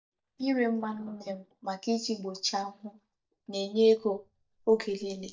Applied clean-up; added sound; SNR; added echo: neural mask model DeepFilterNet 3.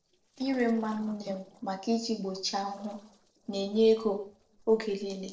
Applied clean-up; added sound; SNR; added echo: neural separator model SepFormer DNS4.